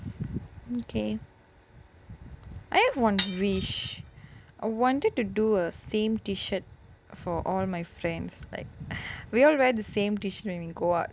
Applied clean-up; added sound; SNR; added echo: none; Glass; 3 dB; none.